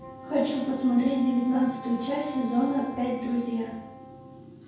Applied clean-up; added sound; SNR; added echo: none; Wind instrument, woodwind instrument; 14 dB; reverberation time 0.6 s.